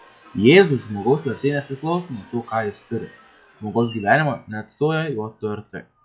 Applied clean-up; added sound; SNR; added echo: classical method log-MMSE.